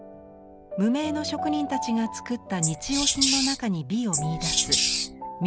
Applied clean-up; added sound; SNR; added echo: none; Wild animals; -2 dB; none.